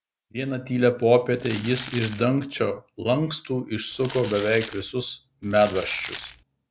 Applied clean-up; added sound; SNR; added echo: none; Crumpling, crinkling; 11 dB; none.